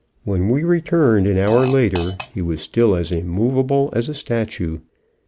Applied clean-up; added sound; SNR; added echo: none; Fart; 14 dB; none.